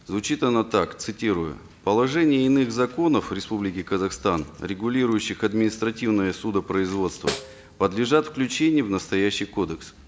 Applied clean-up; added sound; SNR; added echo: none; Snare drum; 12 dB; none.